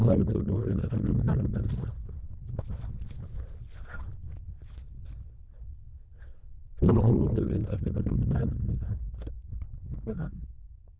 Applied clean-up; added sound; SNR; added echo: neural diffusion model UNIVERSE++.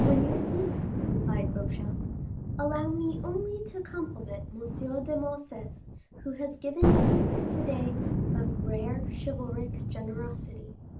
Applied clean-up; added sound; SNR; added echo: none; Thunder; -5 dB; none.